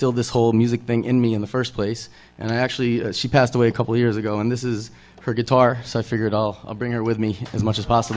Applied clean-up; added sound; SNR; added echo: none; none; none; none.